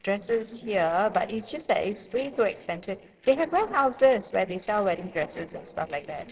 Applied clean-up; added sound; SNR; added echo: neural separator model SepFormer DNS4.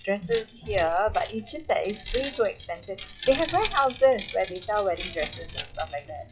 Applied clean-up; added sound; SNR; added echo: classical method WPE with log-MMSE.